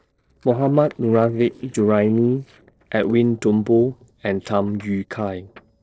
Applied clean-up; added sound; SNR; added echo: neural separator model SepFormer DNS4.